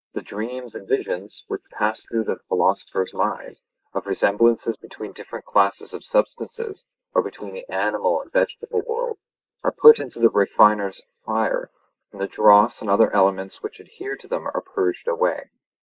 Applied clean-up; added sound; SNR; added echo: neural mask model Resemble Enhance denoiser.